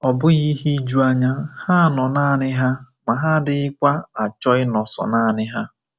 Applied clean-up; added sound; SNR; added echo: none; none; none; none.